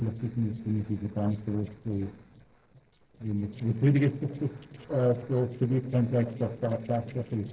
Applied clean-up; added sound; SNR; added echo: neural separator model SepFormer DNS4.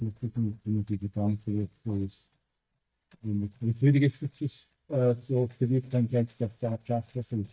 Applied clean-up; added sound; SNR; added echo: neural mask model DeepFilterNet 3.